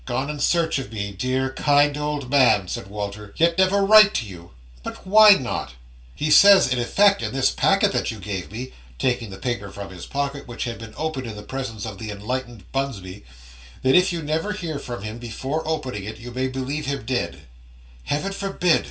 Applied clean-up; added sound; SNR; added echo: none; none; none; reverberation time 0.2 s.